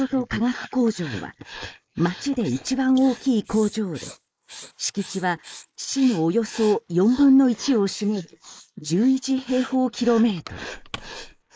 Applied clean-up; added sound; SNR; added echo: neural mask model Resemble Enhance denoiser.